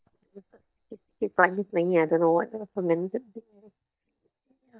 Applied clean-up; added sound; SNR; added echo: neural mask model DeepFilterNet 3.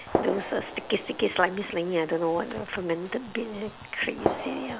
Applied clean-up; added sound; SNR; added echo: none; Gunshot, gunfire; 6 dB; none.